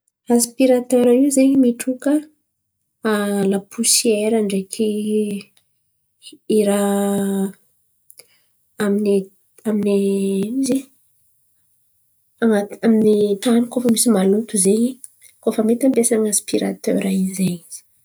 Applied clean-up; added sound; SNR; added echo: none; none; none; none.